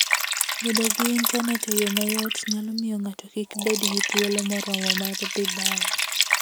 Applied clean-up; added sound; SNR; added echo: none; Liquid; -1 dB; none.